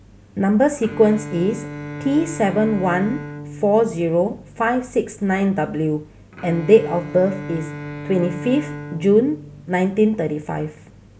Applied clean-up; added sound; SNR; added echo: none; Bowed string instrument; 13 dB; none.